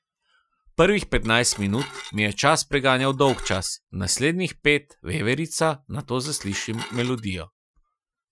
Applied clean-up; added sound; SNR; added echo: classical method Wiener filter.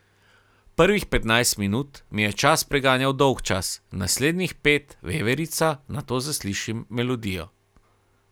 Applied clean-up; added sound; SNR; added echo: none; none; none; none.